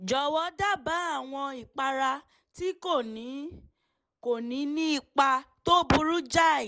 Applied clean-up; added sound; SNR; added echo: none; none; none; none.